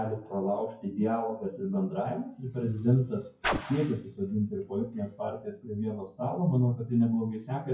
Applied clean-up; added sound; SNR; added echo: classical method WPE with log-MMSE.